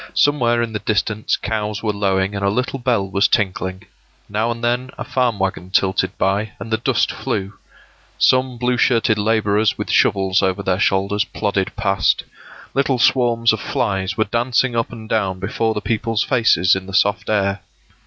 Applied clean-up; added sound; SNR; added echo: none; none; none; none.